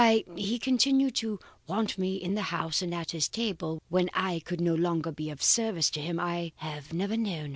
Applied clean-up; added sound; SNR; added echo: none; none; none; none.